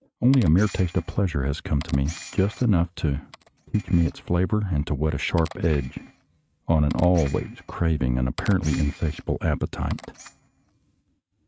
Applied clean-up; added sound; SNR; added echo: neural mask model RNNoise.